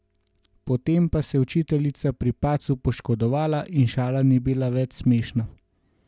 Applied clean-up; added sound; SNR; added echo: none; none; none; none.